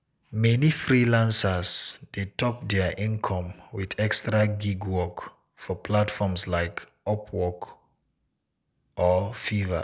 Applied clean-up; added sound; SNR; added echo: none; none; none; none.